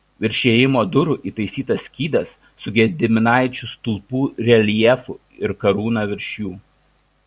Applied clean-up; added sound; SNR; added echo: none; none; none; none.